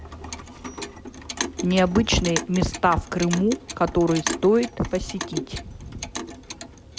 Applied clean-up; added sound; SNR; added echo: none; Clock; 9 dB; none.